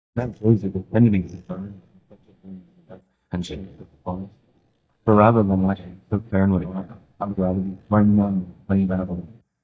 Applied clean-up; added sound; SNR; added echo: neural mask model DeepFilterNet 3.